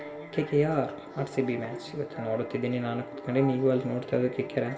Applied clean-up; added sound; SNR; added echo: none; Organ; 17 dB; reverberation time 0.7 s.